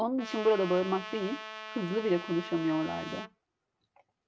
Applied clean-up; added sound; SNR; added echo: none; Trumpet; 11 dB; none.